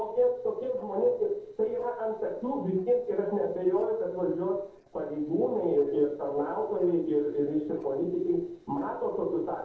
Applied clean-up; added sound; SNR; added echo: neural separator model SepFormer DNS4.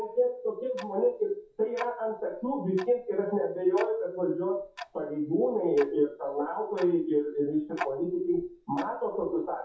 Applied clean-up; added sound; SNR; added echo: classical method WPE with log-MMSE.